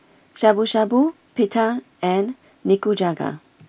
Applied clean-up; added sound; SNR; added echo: none; none; none; none.